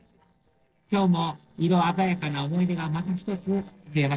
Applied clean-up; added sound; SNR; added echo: neural separator model SepFormer DNS4.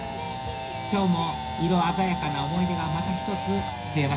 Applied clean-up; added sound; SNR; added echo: none; Camera; 6 dB; reverberation time 0.5 s.